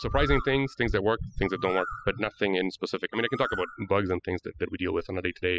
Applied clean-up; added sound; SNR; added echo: classical method spectral subtraction.